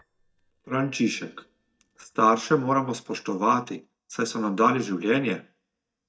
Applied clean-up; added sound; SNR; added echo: neural mask model DeepFilterNet 3.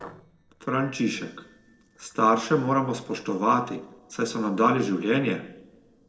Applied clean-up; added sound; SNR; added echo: neural separator model SepFormer DNS4.